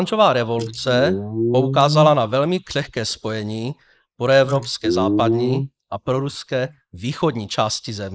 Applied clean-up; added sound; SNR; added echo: neural mask model Resemble Enhance denoiser.